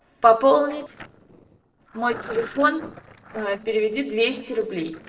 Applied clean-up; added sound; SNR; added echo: neural separator model SepFormer DNS4.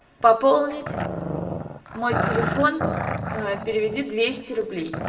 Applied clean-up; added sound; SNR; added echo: none; Growling; 5 dB; reverberation time 0.9 s.